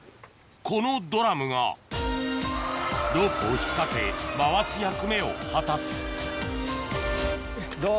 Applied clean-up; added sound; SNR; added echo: none; none; none; none.